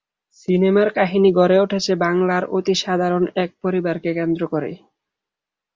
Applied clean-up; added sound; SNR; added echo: none; none; none; none.